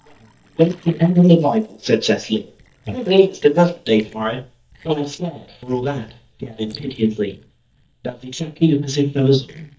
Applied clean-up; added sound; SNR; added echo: neural mask model DeepFilterNet 3.